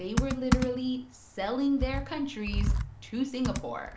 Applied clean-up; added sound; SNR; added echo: none; Computer keyboard; 0 dB; reverberation time 0.4 s.